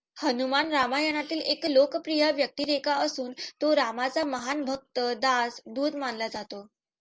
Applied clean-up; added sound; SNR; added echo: none; none; none; none.